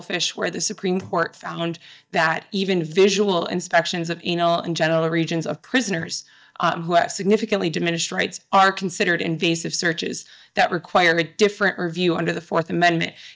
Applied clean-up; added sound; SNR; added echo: neural mask model DeepFilterNet 3.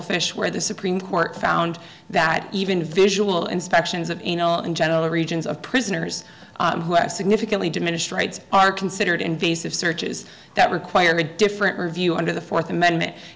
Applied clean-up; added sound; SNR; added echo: none; none; none; none.